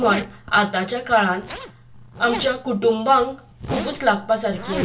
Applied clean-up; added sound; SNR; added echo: none; Zipper (clothing); 12 dB; reverberation time 0.2 s.